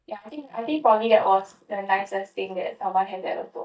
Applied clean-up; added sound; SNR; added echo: neural mask model DeepFilterNet 3.